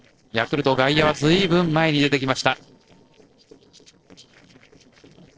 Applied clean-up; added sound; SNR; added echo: neural separator model SepFormer DNS4.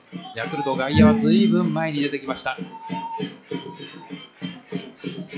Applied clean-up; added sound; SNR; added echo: classical method log-MMSE.